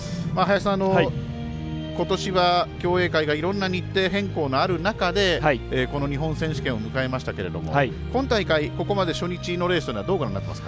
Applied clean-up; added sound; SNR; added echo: none; none; none; none.